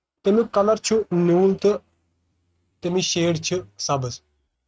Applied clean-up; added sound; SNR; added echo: neural mask model RNNoise.